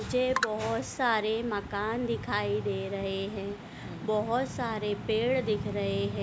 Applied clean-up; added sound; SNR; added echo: none; none; none; none.